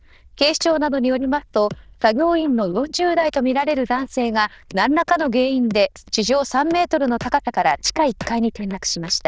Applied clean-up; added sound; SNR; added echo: neural diffusion model UNIVERSE++.